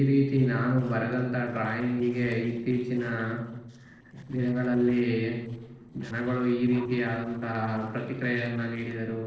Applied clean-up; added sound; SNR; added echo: neural separator model SepFormer DNS4.